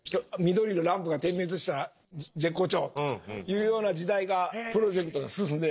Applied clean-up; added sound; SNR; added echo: neural separator model SepFormer DNS4.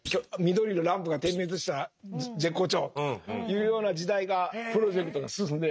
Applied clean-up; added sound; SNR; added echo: neural mask model RNNoise.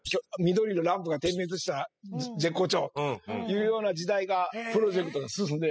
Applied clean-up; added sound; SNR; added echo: classical method spectral subtraction.